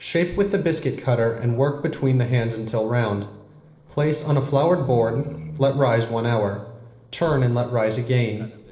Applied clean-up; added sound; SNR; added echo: neural separator model SepFormer DNS4.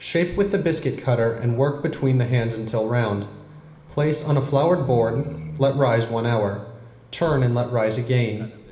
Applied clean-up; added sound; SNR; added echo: none; Livestock, farm animals, working animals; 18 dB; reverberation time 1.0 s.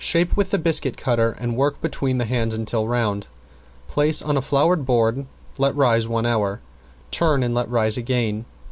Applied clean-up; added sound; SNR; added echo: none; none; none; none.